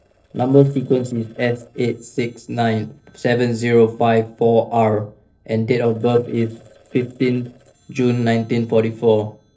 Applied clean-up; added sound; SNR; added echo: neural separator model SepFormer DNS4.